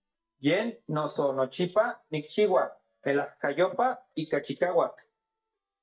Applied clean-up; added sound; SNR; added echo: neural mask model DeepFilterNet 3.